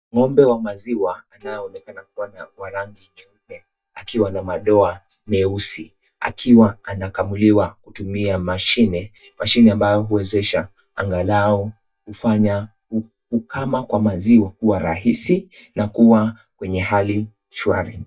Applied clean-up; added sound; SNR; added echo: neural mask model DeepFilterNet 3.